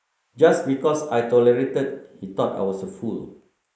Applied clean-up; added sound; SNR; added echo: neural mask model Resemble Enhance denoiser.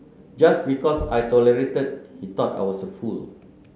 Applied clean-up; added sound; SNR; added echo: none; Knock / Wood; 18 dB; none.